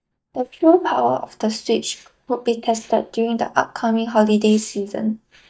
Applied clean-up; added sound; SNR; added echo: neural mask model DeepFilterNet 3.